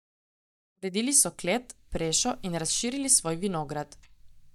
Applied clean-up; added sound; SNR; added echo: neural mask model DeepFilterNet 3.